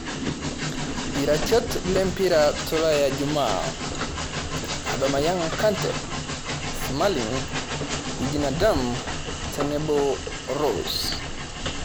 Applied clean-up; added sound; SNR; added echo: none; Train; 3 dB; none.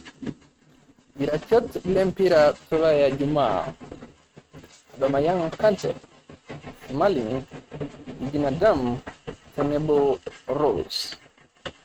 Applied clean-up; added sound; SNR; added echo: neural mask model RNNoise.